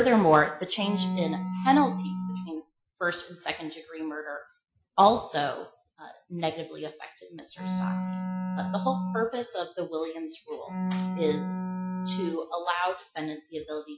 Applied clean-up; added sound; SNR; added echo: classical method Wiener filter.